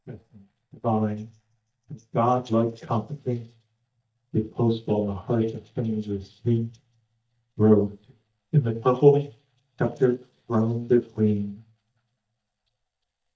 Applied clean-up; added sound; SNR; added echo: neural mask model DeepFilterNet 3.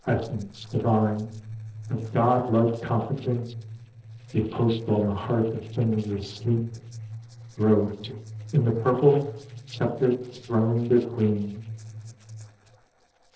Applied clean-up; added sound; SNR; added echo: neural separator model SepFormer DNS4.